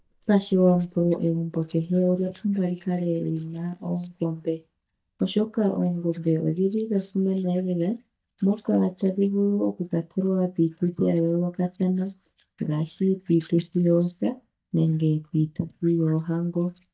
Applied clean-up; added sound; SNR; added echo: neural mask model DeepFilterNet 3.